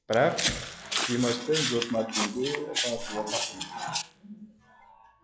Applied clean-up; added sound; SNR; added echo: classical method log-MMSE.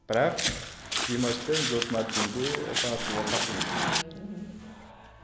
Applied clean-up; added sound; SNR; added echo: none; Walk, footsteps; 0 dB; none.